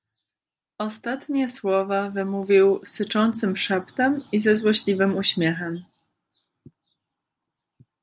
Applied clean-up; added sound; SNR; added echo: none; none; none; none.